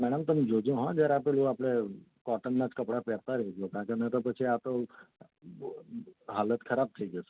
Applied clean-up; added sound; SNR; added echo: none; none; none; none.